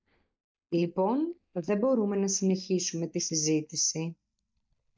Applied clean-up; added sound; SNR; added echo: neural mask model DeepFilterNet 3.